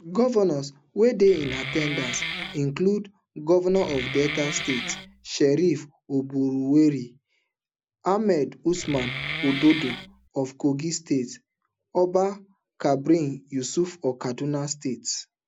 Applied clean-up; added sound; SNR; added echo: none; Wood; 7 dB; none.